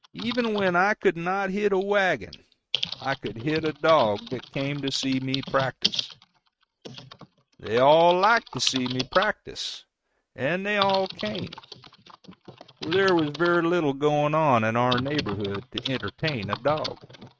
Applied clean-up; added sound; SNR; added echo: neural mask model RNNoise.